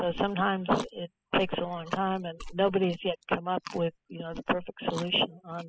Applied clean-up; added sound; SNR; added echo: classical method spectral subtraction.